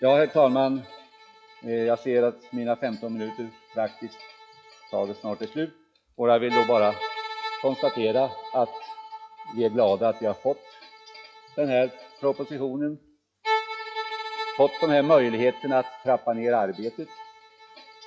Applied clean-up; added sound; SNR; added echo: classical method log-MMSE.